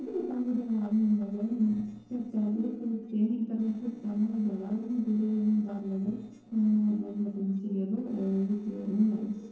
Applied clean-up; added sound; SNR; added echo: neural separator model SepFormer DNS4.